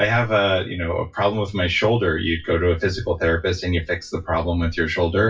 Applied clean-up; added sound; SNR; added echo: classical method WPE with log-MMSE.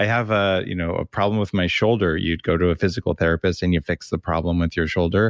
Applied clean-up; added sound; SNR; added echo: none; none; none; none.